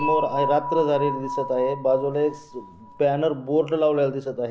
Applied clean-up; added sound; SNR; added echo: none; Dishes, pots, and pans / Chink, clink; 8 dB; none.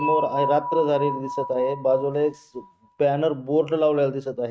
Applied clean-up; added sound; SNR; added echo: neural mask model RNNoise.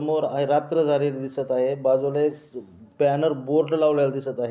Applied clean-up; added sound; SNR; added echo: none; none; none; none.